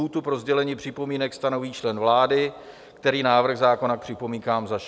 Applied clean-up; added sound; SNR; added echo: none; none; none; none.